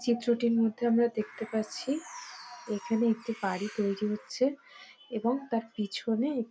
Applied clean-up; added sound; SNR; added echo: none; Bird; 18 dB; none.